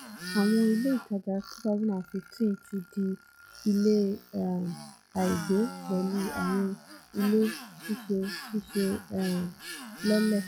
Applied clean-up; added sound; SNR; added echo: classical method log-MMSE.